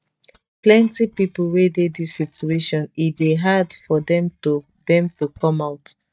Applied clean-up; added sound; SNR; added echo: neural mask model DeepFilterNet 3.